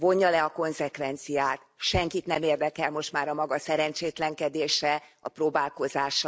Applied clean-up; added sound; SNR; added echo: none; none; none; none.